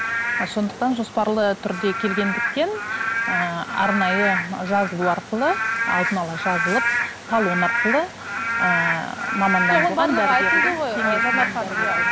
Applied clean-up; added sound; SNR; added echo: none; Rain / Frog; 0 dB; none.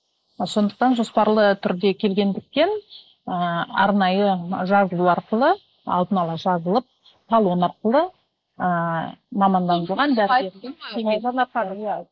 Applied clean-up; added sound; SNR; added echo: neural mask model Resemble Enhance denoiser.